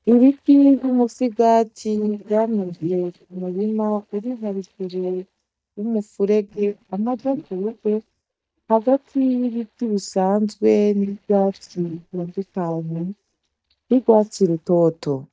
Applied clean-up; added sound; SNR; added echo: neural mask model DeepFilterNet 3.